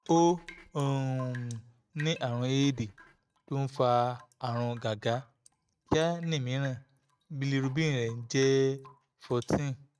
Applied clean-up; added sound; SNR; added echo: neural mask model RNNoise.